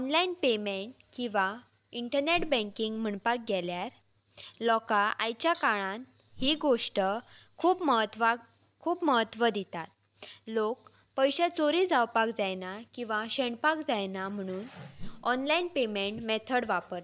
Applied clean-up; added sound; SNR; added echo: none; Whoosh, swoosh, swish; 15 dB; none.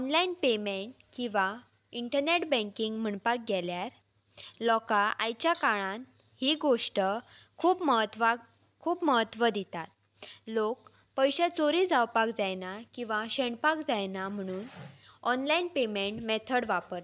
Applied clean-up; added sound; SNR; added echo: none; none; none; none.